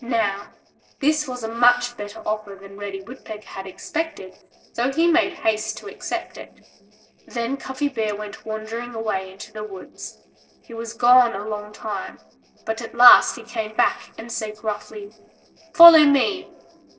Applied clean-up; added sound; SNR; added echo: neural separator model SepFormer DNS4.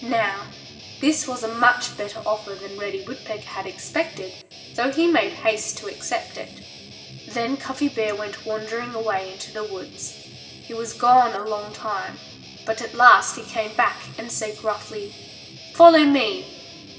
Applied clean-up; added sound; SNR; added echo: none; Guitar; 18 dB; reverberation time 1.4 s.